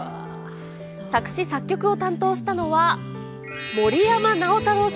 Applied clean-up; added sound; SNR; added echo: none; none; none; none.